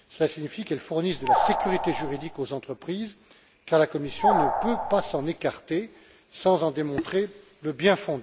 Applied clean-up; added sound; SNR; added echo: none; Animal; -1 dB; none.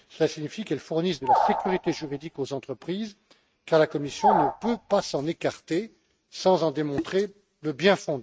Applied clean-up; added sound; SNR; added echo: neural mask model RNNoise.